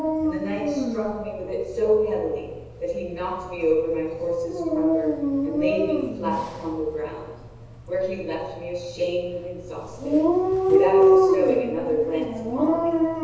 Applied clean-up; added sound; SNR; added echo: none; Dog; -2 dB; reverberation time 1.1 s.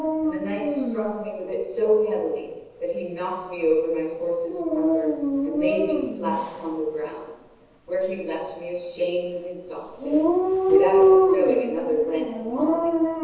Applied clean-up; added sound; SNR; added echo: neural separator model SepFormer DNS4.